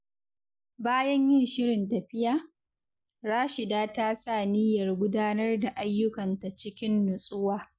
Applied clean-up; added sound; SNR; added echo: none; none; none; none.